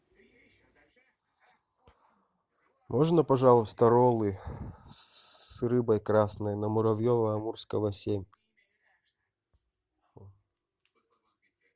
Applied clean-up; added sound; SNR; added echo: none; none; none; none.